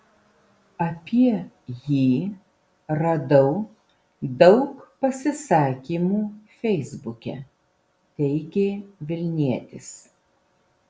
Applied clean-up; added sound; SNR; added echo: none; none; none; none.